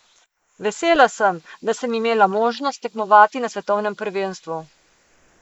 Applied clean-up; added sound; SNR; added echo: neural mask model Resemble Enhance denoiser.